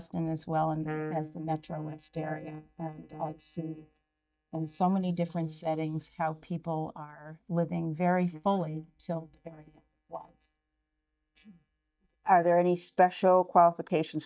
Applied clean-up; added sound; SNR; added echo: neural mask model DeepFilterNet 3.